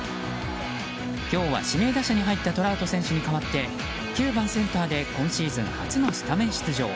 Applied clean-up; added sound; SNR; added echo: none; none; none; none.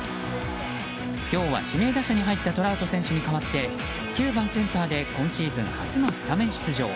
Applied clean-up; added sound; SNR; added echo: none; Plucked string instrument; 19 dB; none.